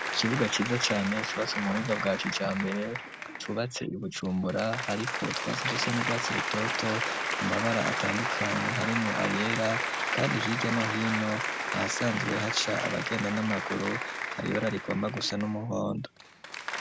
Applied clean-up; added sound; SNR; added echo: none; Applause; 2 dB; none.